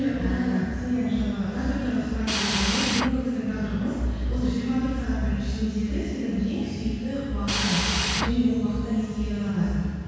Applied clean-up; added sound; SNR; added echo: none; Drill; 4 dB; reverberation time 2.0 s.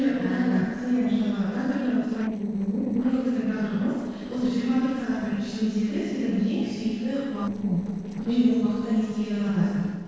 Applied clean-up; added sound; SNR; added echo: neural separator model SepFormer DNS4.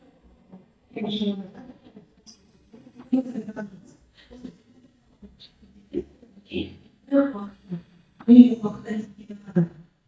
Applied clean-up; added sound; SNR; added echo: neural mask model DeepFilterNet 3.